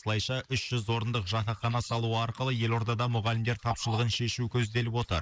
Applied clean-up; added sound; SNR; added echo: neural mask model Resemble Enhance denoiser.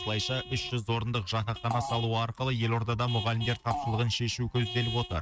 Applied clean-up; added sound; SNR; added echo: neural mask model RNNoise.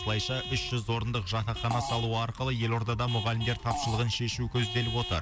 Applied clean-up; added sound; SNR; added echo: none; Fart + Vehicle horn, car horn, honking / Truck; 9 dB; none.